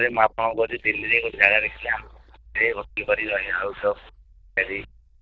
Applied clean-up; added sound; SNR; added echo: neural diffusion model UNIVERSE++.